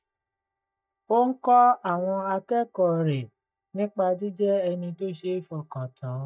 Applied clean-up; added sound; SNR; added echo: neural mask model DeepFilterNet 3.